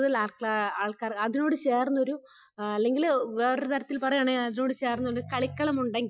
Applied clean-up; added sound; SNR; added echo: classical method Wiener filter.